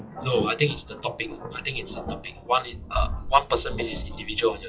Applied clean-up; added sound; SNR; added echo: classical method WPE with log-MMSE.